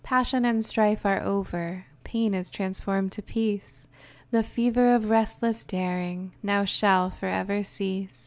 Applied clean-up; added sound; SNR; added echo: none; none; none; none.